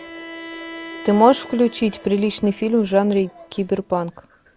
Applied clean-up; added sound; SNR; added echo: none; Bowed string instrument; 19 dB; none.